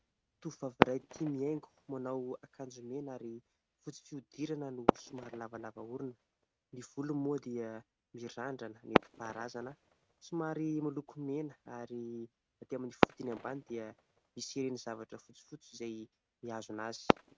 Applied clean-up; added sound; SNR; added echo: neural mask model RNNoise.